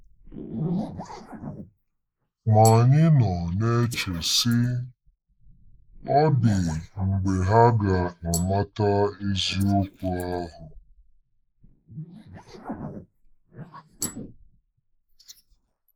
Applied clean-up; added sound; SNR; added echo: neural mask model Resemble Enhance denoiser.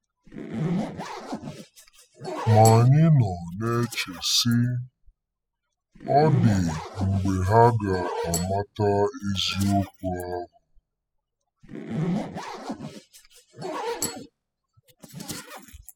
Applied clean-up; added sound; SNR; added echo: classical method spectral subtraction.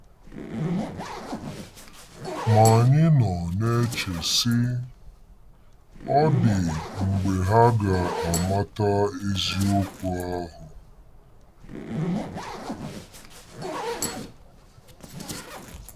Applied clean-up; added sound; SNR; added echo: none; Zipper (clothing); 9 dB; none.